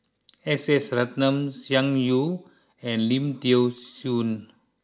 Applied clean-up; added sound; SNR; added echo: none; none; none; none.